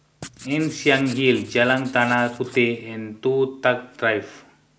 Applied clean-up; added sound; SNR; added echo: none; Writing; 20 dB; none.